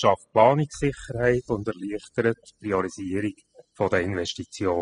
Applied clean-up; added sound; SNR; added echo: classical method spectral subtraction.